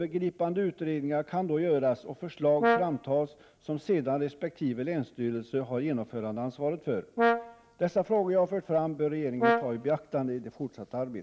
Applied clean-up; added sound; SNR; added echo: none; Brass instrument; 2 dB; none.